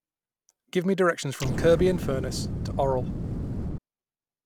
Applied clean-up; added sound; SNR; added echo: none; Explosion; 2 dB; none.